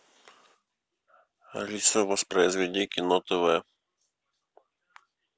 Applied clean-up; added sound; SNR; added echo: none; none; none; none.